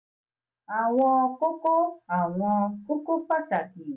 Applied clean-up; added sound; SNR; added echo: none; none; none; none.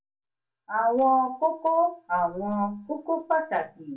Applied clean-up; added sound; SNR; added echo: none; none; none; reverberation time 0.2 s.